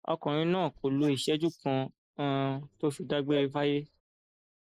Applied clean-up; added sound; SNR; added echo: neural mask model Resemble Enhance denoiser.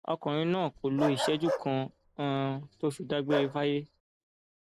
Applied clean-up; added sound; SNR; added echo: none; Bark; 6 dB; none.